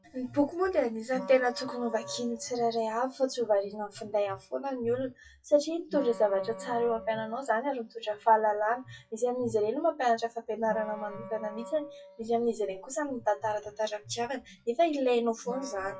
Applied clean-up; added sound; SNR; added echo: classical method WPE with log-MMSE.